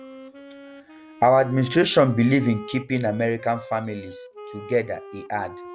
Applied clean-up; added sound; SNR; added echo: none; Wind instrument, woodwind instrument; 17 dB; none.